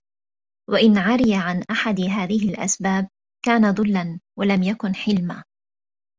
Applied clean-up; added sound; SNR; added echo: none; none; none; none.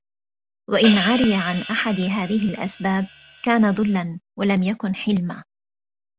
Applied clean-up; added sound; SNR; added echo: none; Hi-hat; 6 dB; none.